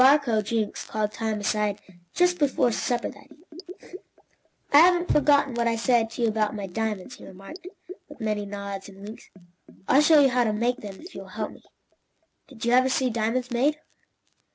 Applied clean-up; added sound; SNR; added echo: none; Bathtub (filling or washing); 18 dB; none.